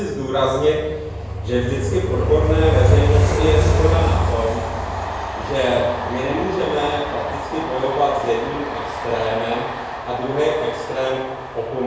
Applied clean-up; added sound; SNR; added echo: none; Train; 0 dB; reverberation time 0.9 s.